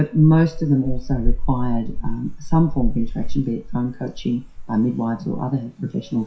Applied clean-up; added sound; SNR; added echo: classical method WPE with log-MMSE.